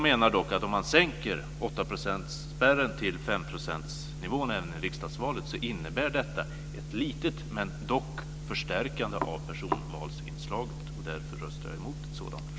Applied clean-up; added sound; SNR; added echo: none; none; none; none.